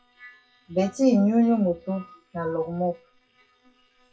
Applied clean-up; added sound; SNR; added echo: classical method WPE with log-MMSE.